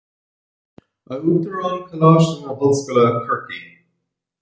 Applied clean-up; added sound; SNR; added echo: none; none; none; none.